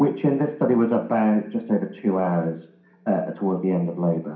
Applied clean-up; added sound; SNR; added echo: none; none; none; reverberation time 0.5 s.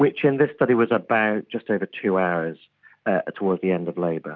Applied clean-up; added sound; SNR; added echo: none; none; none; none.